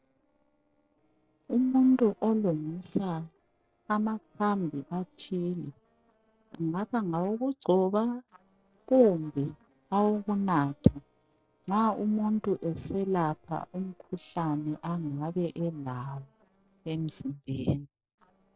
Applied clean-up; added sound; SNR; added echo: neural separator model SepFormer DNS4.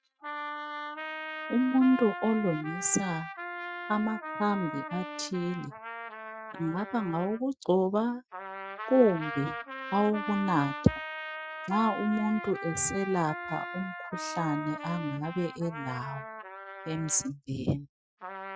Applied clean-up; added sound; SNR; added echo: classical method Wiener filter.